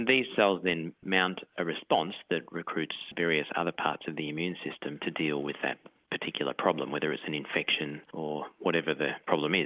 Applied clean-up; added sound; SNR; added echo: none; none; none; none.